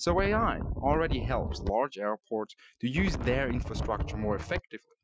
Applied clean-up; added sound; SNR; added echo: classical method Wiener filter.